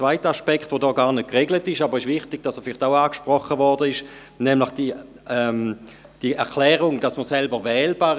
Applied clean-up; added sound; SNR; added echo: none; none; none; none.